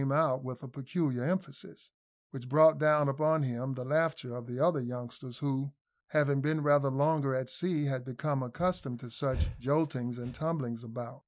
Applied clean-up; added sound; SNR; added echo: neural mask model DeepFilterNet 3.